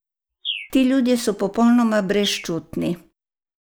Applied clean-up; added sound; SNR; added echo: neural mask model Resemble Enhance denoiser.